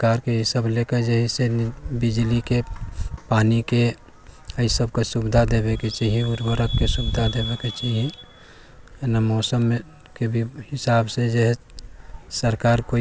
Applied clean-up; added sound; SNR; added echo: none; none; none; none.